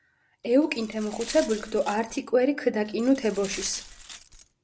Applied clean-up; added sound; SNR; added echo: none; Glass; 16 dB; none.